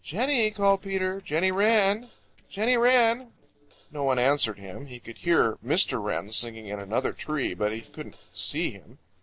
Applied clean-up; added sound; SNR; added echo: neural separator model SepFormer DNS4.